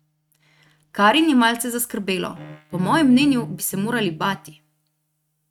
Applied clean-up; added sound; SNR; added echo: neural mask model RNNoise.